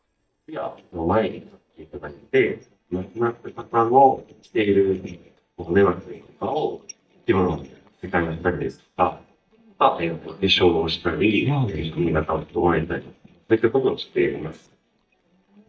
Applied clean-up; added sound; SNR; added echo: neural mask model DeepFilterNet 3.